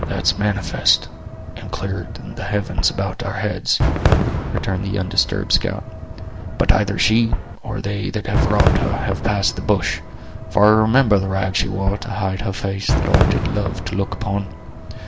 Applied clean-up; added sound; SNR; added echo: none; Fireworks; 3 dB; none.